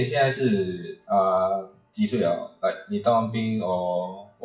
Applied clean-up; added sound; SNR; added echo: classical method WPE with log-MMSE.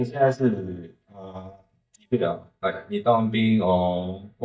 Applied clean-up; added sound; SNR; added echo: neural mask model DeepFilterNet 3.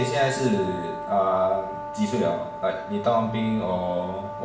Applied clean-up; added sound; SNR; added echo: none; Brass instrument; 9 dB; reverberation time 0.7 s.